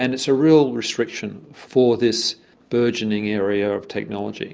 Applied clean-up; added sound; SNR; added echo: none; none; none; none.